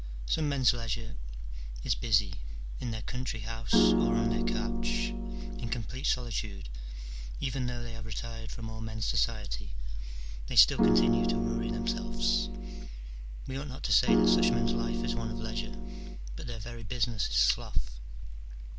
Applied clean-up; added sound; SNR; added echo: none; Piano; 0 dB; none.